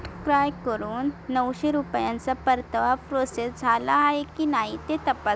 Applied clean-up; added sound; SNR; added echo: none; none; none; none.